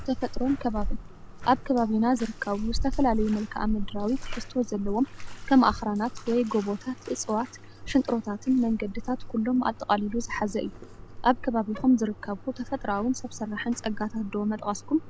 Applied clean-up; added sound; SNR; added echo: none; Bathtub (filling or washing); 8 dB; none.